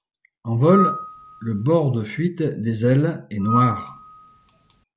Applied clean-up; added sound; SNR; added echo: none; Screech / Glass; 6 dB; none.